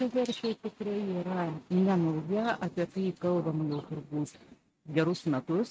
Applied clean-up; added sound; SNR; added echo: neural mask model RNNoise.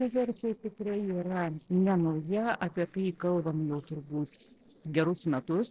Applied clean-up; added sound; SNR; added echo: neural separator model SepFormer DNS4.